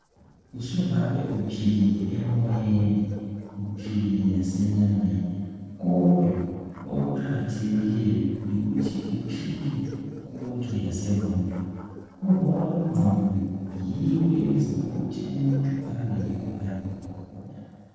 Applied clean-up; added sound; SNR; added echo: neural separator model SepFormer DNS4.